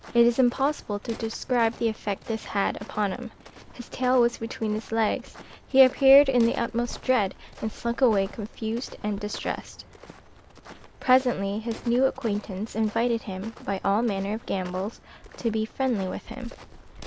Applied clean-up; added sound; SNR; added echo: none; Walk, footsteps + Bird vocalization, bird call, bird song; 18 dB; none.